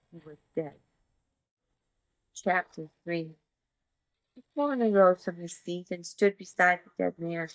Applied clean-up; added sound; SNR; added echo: neural mask model DeepFilterNet 3.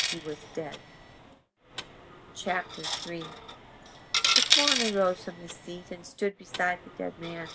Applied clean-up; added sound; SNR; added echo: none; Coin (dropping); -2 dB; none.